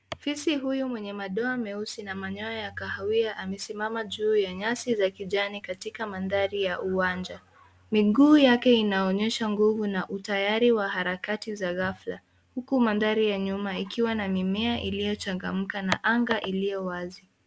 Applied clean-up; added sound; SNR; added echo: none; none; none; none.